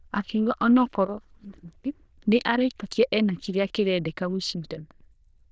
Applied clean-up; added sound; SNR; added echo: neural diffusion model UNIVERSE++.